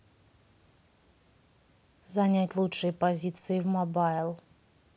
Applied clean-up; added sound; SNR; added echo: none; none; none; none.